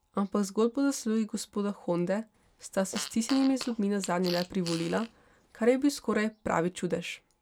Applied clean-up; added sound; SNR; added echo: none; Fart; 14 dB; none.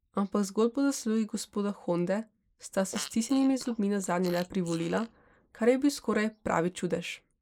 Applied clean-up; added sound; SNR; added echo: neural mask model Resemble Enhance denoiser.